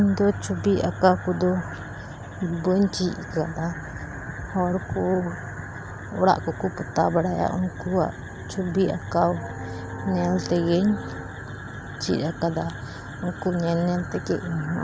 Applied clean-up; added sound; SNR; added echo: none; none; none; none.